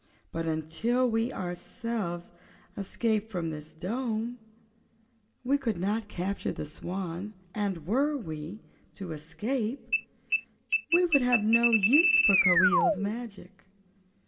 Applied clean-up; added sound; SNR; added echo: none; Alarm; -3 dB; reverberation time 0.2 s.